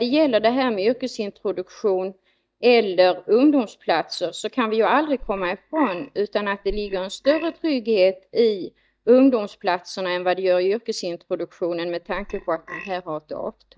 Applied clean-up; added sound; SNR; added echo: neural mask model DeepFilterNet 3.